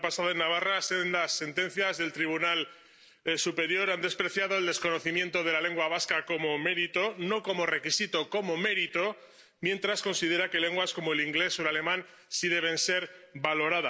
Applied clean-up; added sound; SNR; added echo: none; none; none; none.